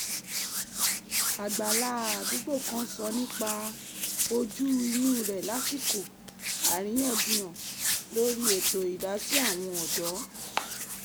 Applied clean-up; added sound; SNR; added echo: none; Hands; -1 dB; none.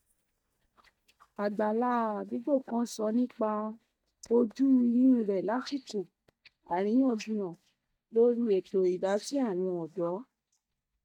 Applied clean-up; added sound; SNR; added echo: neural mask model DeepFilterNet 3.